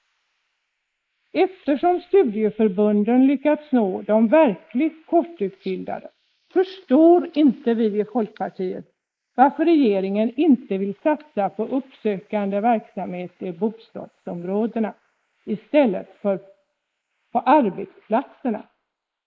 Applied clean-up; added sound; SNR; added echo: neural mask model Resemble Enhance denoiser.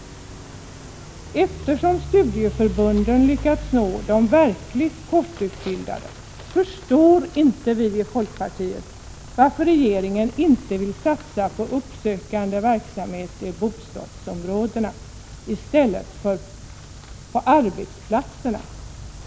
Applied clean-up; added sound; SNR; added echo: none; Idling / Truck; 16 dB; none.